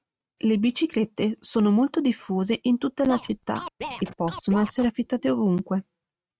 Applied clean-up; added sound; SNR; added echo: neural mask model RNNoise.